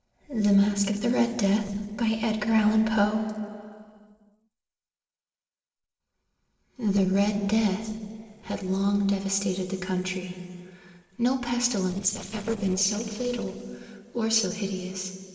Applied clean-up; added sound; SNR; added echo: neural separator model SepFormer DNS4.